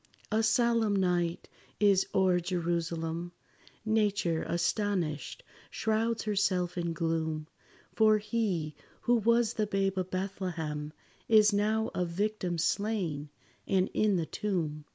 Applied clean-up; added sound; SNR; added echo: none; none; none; none.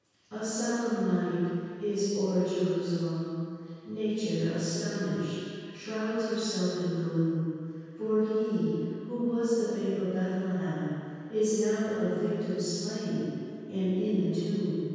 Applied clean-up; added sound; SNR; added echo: none; none; none; reverberation time 2.2 s.